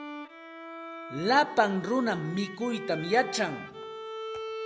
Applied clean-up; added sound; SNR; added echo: none; Bowed string instrument; 10 dB; none.